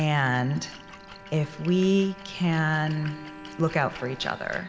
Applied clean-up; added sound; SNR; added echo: none; Splash, splatter + Bowed string instrument; 18 dB; none.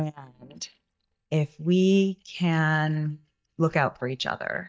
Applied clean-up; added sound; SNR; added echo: neural mask model DeepFilterNet 3.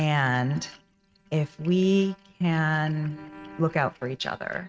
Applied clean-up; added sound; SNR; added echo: neural mask model RNNoise.